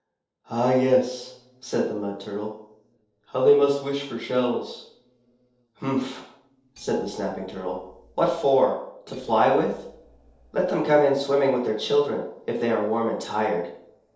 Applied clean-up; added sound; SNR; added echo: neural separator model SepFormer DNS4.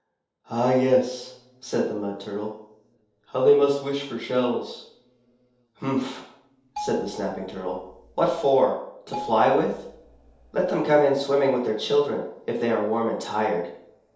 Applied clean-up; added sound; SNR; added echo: none; Marimba, xylophone; 15 dB; reverberation time 0.8 s.